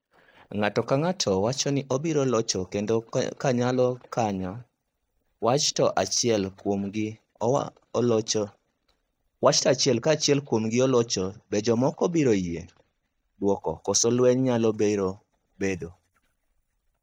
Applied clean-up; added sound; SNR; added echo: neural mask model DeepFilterNet 3.